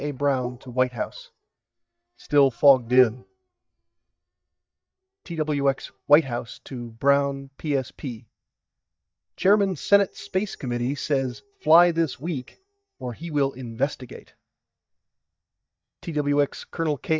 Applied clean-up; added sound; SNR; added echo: neural mask model DeepFilterNet 3.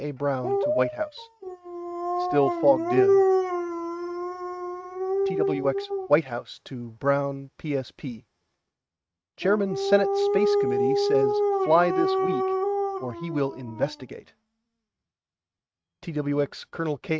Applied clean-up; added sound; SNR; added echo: neural mask model RNNoise.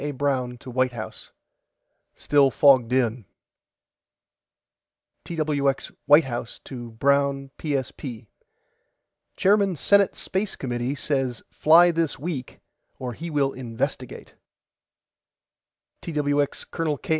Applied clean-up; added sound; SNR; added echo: none; none; none; none.